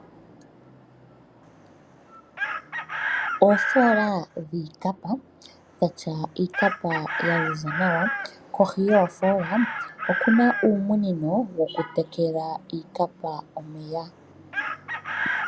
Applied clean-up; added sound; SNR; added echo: none; Chicken, rooster; 6 dB; none.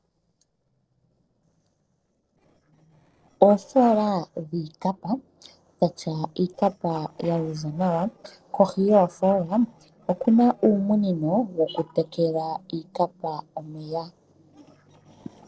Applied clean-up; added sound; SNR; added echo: neural separator model SepFormer DNS4.